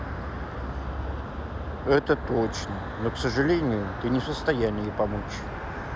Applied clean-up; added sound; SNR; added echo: none; none; none; none.